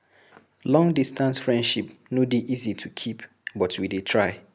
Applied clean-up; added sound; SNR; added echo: none; none; none; none.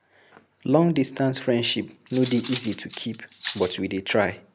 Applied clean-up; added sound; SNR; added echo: none; Cutlery, silverware; 15 dB; none.